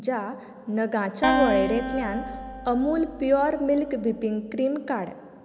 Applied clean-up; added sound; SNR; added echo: none; Acoustic guitar; 5 dB; none.